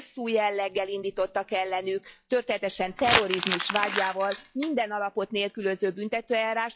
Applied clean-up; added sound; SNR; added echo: classical method log-MMSE.